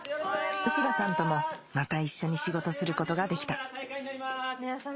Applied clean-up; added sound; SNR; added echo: none; none; none; none.